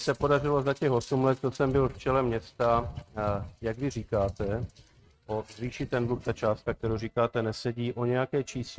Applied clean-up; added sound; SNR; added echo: neural mask model RNNoise.